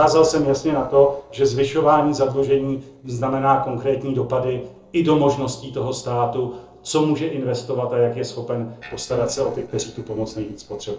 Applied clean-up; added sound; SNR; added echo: neural separator model SepFormer DNS4.